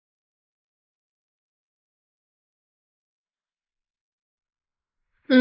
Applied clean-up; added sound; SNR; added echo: neural mask model Resemble Enhance denoiser.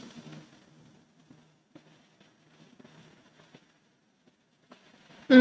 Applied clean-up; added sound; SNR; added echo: neural mask model RNNoise.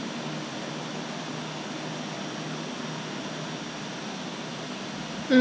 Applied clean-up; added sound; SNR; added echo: none; Bathtub (filling or washing); 15 dB; none.